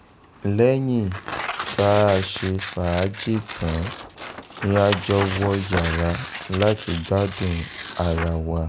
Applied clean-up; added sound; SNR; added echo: none; Tearing; 8 dB; none.